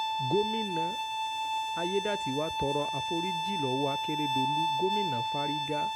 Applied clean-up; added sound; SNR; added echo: none; Bowed string instrument; -3 dB; none.